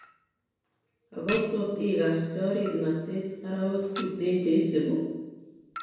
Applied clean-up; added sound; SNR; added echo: none; Chink, clink; 10 dB; reverberation time 1.0 s.